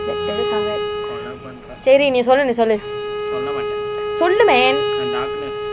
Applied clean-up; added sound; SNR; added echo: none; Bowed string instrument; 4 dB; none.